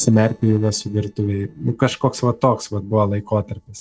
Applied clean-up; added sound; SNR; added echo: neural separator model SepFormer DNS4.